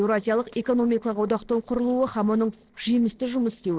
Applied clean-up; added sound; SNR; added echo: neural separator model SepFormer DNS4.